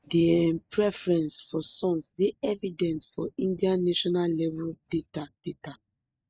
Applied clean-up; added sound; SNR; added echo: neural mask model RNNoise.